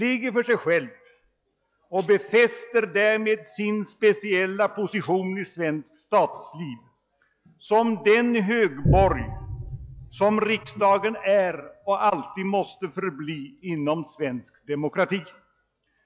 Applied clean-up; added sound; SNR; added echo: classical method log-MMSE.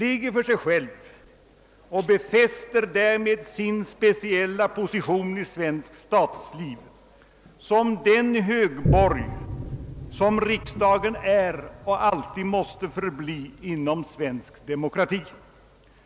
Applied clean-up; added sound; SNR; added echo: none; Boom; 12 dB; none.